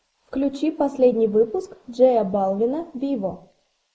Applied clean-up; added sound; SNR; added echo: neural mask model Resemble Enhance denoiser.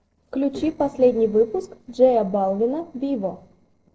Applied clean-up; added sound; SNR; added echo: neural separator model SepFormer DNS4.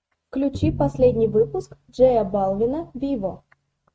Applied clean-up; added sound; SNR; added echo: neural mask model RNNoise.